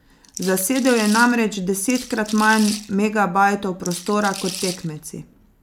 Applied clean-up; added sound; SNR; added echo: none; Rattle / Rattle (instrument); 12 dB; none.